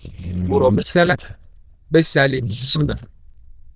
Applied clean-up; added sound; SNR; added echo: neural diffusion model UNIVERSE++.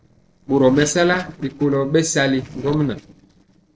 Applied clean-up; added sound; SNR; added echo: neural separator model SepFormer DNS4.